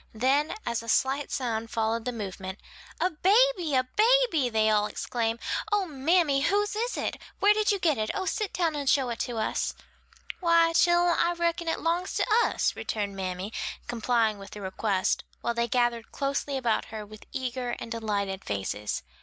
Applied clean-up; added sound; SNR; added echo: none; none; none; none.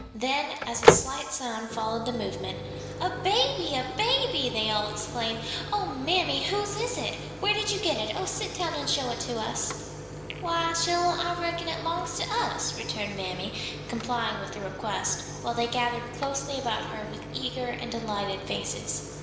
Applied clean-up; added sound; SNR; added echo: none; Microwave oven; 4 dB; reverberation time 2.1 s.